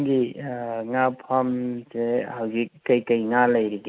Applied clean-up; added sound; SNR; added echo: none; none; none; none.